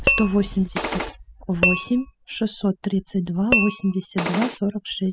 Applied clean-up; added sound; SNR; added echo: classical method spectral subtraction.